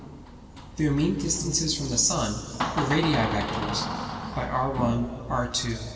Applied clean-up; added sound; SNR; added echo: none; Door; 7 dB; reverberation time 2.4 s.